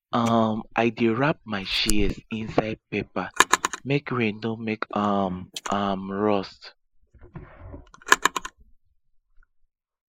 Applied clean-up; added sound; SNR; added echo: neural mask model Resemble Enhance denoiser.